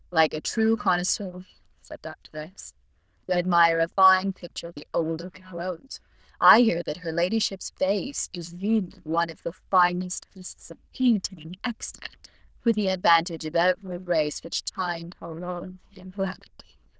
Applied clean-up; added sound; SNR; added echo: neural diffusion model UNIVERSE++.